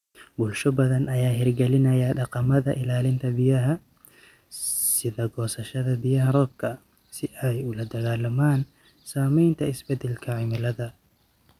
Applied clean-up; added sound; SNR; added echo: none; none; none; none.